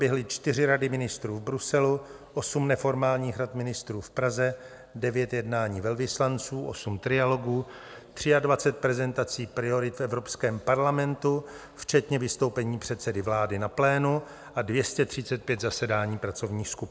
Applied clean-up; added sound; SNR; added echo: none; none; none; none.